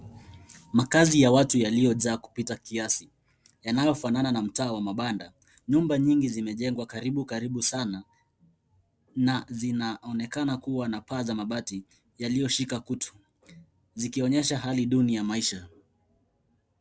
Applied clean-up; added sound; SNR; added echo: none; none; none; none.